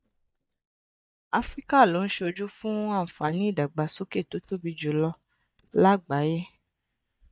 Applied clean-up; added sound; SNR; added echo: neural mask model DeepFilterNet 3.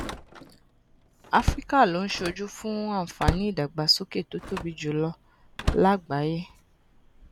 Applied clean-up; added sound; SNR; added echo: none; Slam; 7 dB; none.